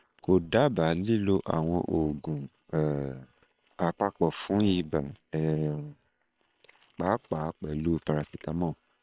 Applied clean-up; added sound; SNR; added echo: neural separator model SepFormer WHAM!.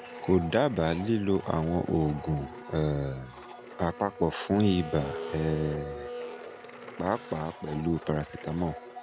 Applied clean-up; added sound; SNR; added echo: none; Domestic sounds, home sounds; 12 dB; none.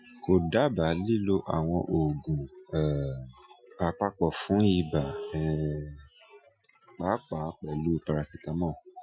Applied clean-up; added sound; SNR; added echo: classical method Wiener filter.